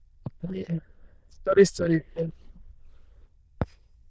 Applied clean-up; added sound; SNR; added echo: neural diffusion model UNIVERSE++.